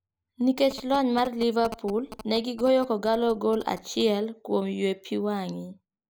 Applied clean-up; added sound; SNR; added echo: neural mask model Resemble Enhance denoiser.